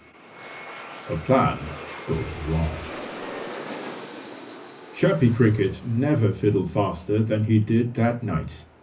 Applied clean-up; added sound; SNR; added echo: none; Aircraft; 15 dB; reverberation time 0.4 s.